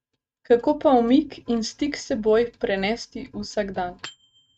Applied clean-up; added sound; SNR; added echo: neural mask model RNNoise.